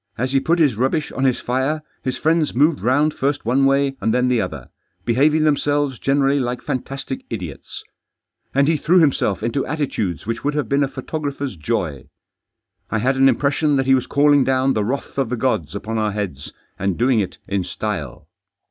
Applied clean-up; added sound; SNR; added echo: none; none; none; none.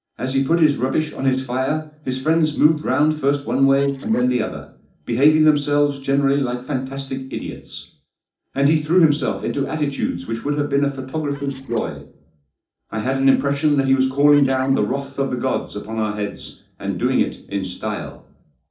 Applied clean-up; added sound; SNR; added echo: neural separator model SepFormer DNS4.